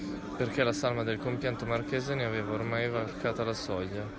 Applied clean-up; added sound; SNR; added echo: none; none; none; none.